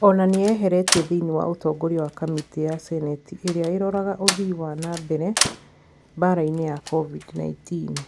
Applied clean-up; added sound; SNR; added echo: none; Slam; 8 dB; none.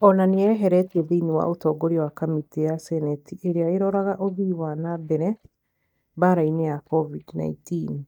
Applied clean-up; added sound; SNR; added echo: neural mask model DeepFilterNet 3.